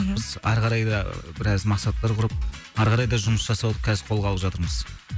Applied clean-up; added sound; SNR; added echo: none; none; none; none.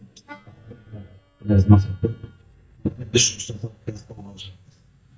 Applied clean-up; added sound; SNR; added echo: neural mask model DeepFilterNet 3.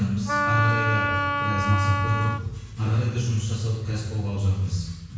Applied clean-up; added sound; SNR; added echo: none; Wind instrument, woodwind instrument; 1 dB; reverberation time 1.0 s.